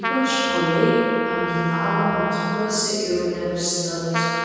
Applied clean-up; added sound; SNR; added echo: none; Trumpet; 4 dB; reverberation time 2.1 s.